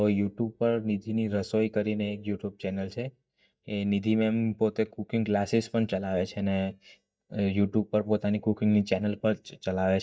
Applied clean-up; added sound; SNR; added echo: neural mask model DeepFilterNet 3.